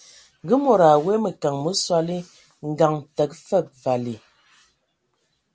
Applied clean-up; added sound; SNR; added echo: none; none; none; none.